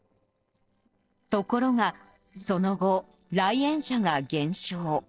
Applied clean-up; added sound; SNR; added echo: neural separator model SepFormer DNS4.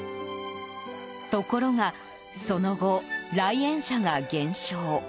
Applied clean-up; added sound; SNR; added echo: none; Wind instrument, woodwind instrument; 14 dB; none.